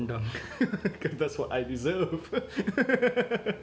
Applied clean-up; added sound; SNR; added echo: none; none; none; none.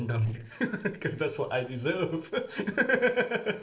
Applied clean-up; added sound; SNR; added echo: neural separator model SepFormer DNS4.